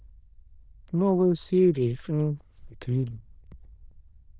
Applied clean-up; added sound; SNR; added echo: neural diffusion model UNIVERSE++.